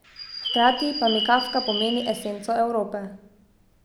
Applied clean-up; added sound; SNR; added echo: none; Bird; 5 dB; none.